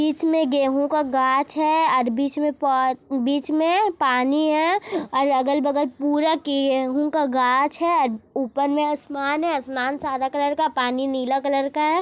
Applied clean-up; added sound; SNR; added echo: none; none; none; none.